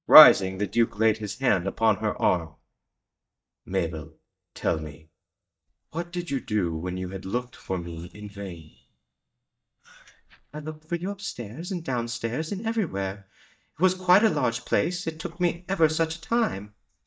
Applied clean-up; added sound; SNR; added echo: neural mask model DeepFilterNet 3.